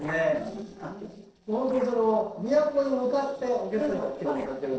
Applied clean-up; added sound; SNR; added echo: neural separator model SepFormer DNS4.